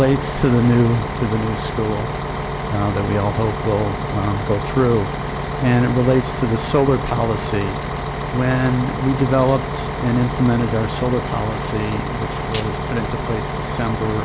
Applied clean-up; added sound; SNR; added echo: none; Bus; 4 dB; none.